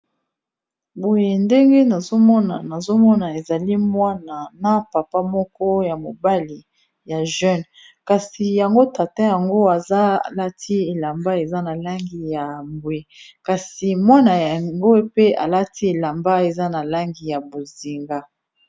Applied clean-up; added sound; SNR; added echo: none; none; none; none.